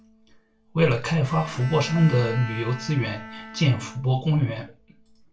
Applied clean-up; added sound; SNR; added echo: none; Bowed string instrument; 15 dB; reverberation time 0.3 s.